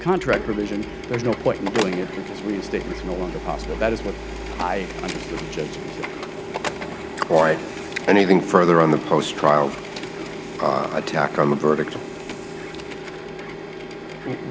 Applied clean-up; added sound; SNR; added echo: none; Printer; 8 dB; none.